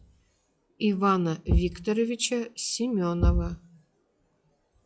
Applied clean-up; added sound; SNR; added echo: classical method log-MMSE.